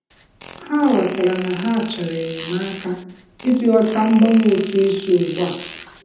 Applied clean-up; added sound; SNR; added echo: none; Fart; 14 dB; reverberation time 0.8 s.